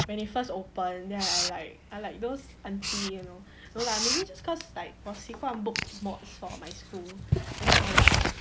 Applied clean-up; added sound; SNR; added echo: none; Writing; -4 dB; none.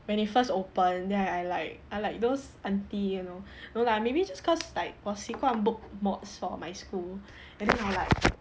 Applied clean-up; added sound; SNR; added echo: none; none; none; none.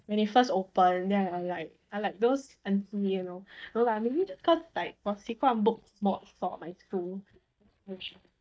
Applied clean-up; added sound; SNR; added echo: neural mask model DeepFilterNet 3.